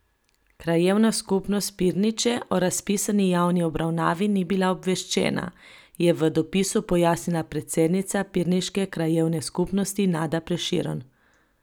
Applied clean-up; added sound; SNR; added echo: none; none; none; none.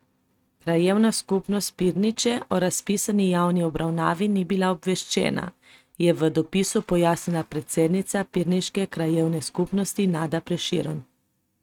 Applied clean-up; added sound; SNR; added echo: neural mask model RNNoise.